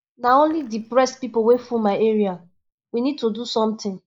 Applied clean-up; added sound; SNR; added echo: neural mask model Resemble Enhance denoiser.